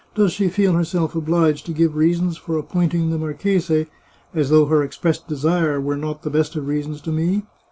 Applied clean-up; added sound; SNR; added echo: none; none; none; none.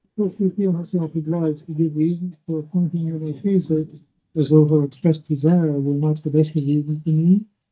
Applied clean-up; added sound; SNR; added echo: neural mask model DeepFilterNet 3.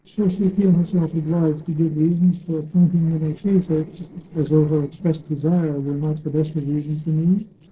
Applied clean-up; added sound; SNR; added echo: neural separator model SepFormer DNS4.